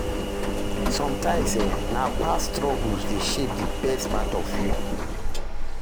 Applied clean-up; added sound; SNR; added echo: none; Engine; -5 dB; none.